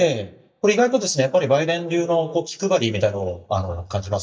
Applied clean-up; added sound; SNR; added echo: neural mask model DeepFilterNet 3.